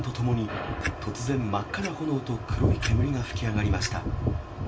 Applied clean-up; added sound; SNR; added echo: none; Clock; 17 dB; reverberation time 0.2 s.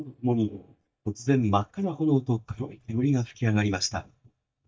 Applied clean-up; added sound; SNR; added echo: neural mask model DeepFilterNet 3.